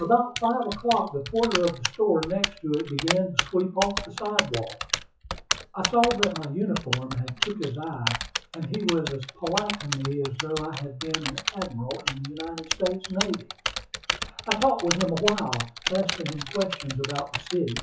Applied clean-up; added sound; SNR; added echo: classical method WPE with log-MMSE.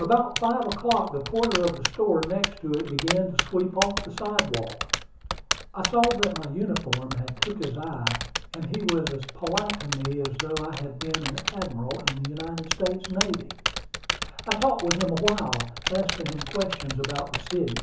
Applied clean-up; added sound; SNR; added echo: none; Typing; 4 dB; reverberation time 0.8 s.